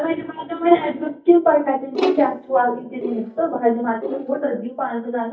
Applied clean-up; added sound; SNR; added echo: neural mask model DeepFilterNet 3.